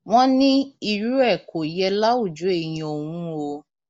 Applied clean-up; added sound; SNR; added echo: none; none; none; none.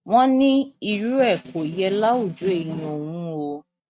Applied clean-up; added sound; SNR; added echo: neural mask model RNNoise.